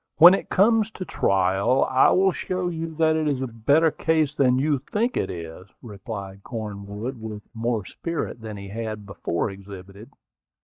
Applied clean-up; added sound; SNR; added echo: neural mask model DeepFilterNet 3.